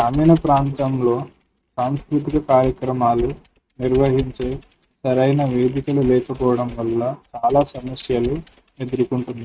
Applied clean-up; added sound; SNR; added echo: neural mask model RNNoise.